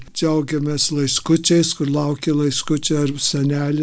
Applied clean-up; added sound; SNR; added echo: none; none; none; none.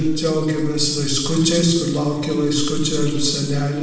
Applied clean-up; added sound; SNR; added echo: none; none; none; reverberation time 1.1 s.